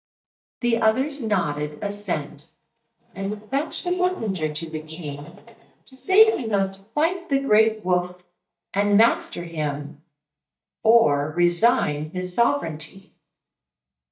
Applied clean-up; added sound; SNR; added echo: neural mask model DeepFilterNet 3.